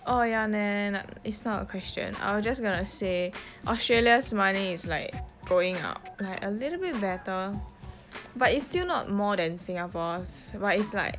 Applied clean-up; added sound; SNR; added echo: none; Scratching (performance technique); 15 dB; none.